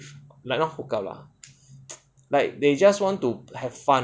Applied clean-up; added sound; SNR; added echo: none; none; none; none.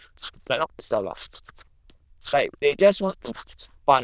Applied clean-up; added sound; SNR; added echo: neural diffusion model UNIVERSE++.